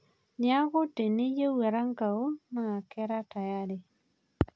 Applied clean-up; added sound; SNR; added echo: none; none; none; none.